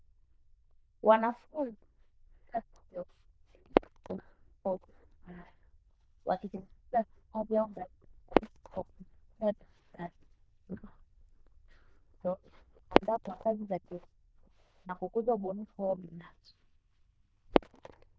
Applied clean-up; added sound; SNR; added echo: neural diffusion model UNIVERSE++.